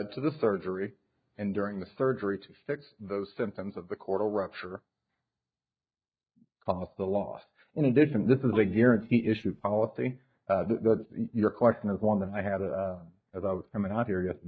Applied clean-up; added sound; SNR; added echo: neural mask model DeepFilterNet 3.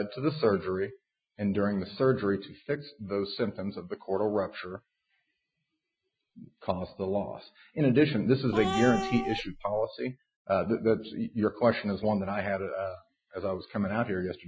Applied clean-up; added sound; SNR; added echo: classical method Wiener filter.